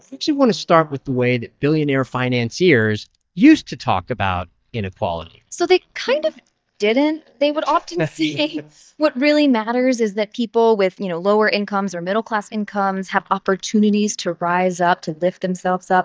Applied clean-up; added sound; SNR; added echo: neural mask model DeepFilterNet 3.